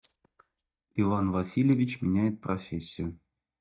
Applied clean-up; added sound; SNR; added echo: neural mask model DeepFilterNet 3.